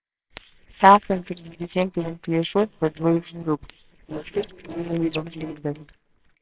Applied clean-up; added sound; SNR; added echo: neural separator model SepFormer WHAMR!.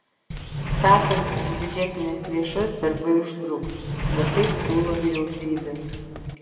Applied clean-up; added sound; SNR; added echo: none; Sliding door; 3 dB; reverberation time 2.0 s.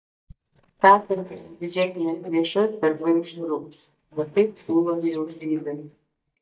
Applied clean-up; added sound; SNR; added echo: neural mask model DeepFilterNet 3.